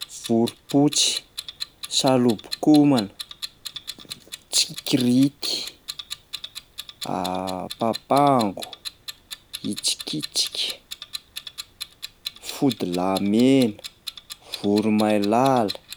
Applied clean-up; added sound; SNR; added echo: none; Clock; 14 dB; none.